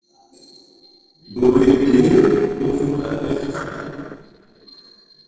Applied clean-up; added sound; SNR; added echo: neural separator model SepFormer DNS4.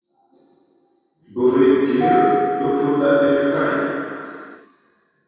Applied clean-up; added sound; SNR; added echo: none; Doorbell; 0 dB; reverberation time 2.2 s.